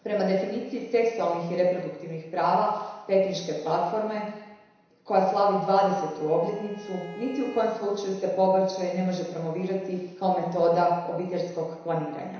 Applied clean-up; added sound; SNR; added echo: none; Bowed string instrument; 18 dB; reverberation time 1.0 s.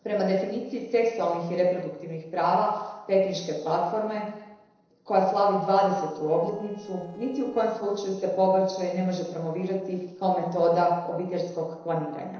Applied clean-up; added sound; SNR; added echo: neural separator model SepFormer DNS4.